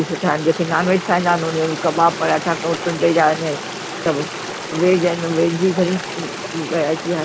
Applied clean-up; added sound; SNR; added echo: none; Stream; 9 dB; none.